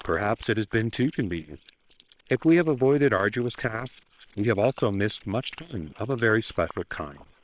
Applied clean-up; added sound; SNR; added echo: neural separator model SepFormer WHAM!.